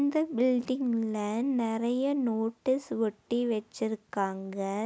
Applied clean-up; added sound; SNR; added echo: none; none; none; none.